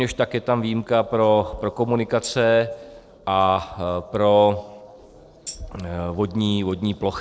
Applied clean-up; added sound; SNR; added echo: neural separator model SepFormer DNS4.